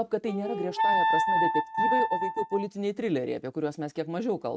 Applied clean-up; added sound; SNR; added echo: neural mask model RNNoise.